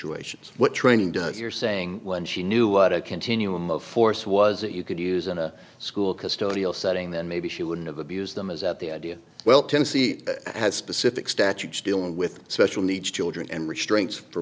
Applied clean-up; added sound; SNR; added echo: none; none; none; none.